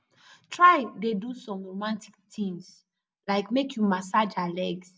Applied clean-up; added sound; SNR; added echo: none; none; none; none.